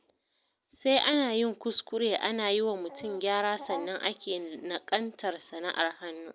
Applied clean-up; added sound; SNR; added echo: none; none; none; none.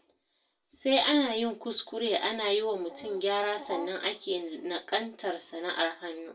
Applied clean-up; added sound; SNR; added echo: none; none; none; reverberation time 0.2 s.